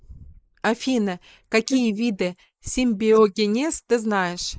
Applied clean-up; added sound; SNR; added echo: neural mask model Resemble Enhance denoiser.